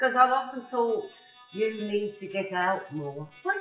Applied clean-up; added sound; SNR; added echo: classical method WPE with log-MMSE.